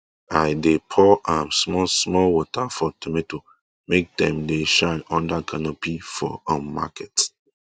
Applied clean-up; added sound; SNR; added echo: none; none; none; none.